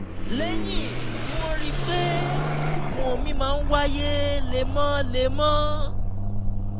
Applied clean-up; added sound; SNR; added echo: none; Car passing by / Accelerating, revving, vroom; -4 dB; none.